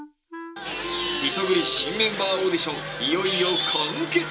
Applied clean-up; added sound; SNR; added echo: none; Wind instrument, woodwind instrument; 14 dB; reverberation time 0.2 s.